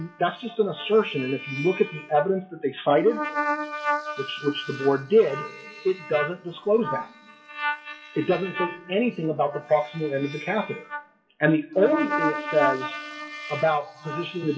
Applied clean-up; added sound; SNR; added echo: classical method WPE with log-MMSE.